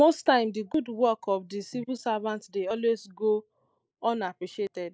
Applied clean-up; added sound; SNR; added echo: neural mask model Resemble Enhance denoiser.